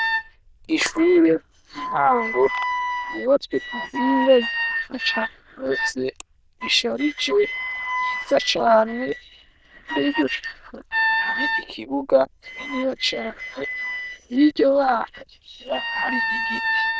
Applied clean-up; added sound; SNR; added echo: neural diffusion model UNIVERSE++.